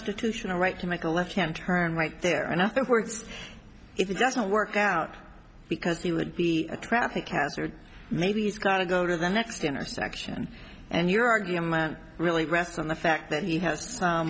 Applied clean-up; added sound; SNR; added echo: none; none; none; none.